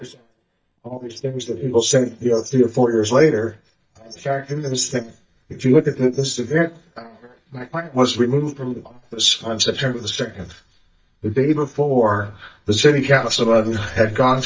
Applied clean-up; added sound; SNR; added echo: neural mask model DeepFilterNet 3.